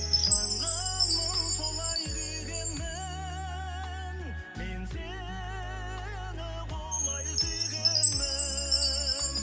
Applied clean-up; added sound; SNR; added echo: none; Chime; -4 dB; none.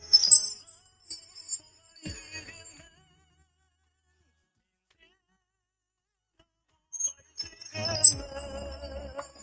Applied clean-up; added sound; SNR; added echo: neural mask model RNNoise.